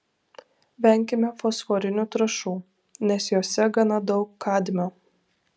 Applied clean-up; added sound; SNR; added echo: none; none; none; none.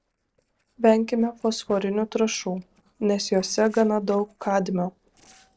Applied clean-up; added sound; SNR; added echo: neural separator model SepFormer DNS4.